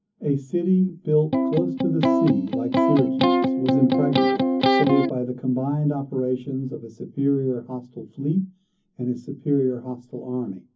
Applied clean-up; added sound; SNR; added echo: none; Electric guitar; -4 dB; reverberation time 0.3 s.